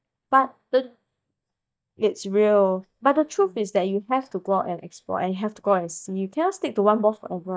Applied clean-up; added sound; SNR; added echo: neural mask model DeepFilterNet 3.